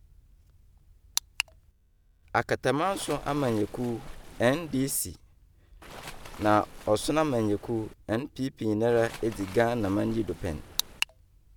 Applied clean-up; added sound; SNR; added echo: none; Waves, surf; 14 dB; none.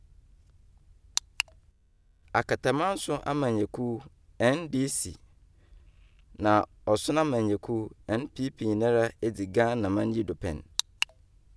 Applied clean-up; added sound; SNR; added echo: none; none; none; none.